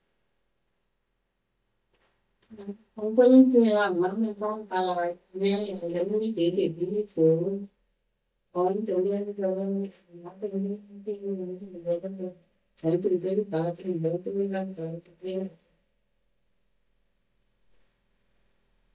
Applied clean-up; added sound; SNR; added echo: neural mask model DeepFilterNet 3.